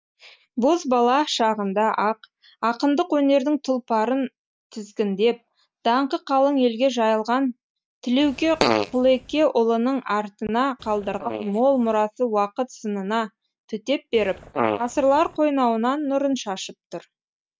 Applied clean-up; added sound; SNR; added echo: neural mask model DeepFilterNet 3.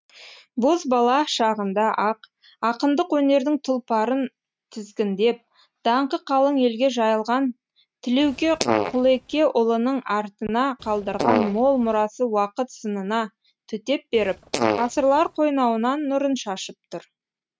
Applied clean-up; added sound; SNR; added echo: neural mask model RNNoise.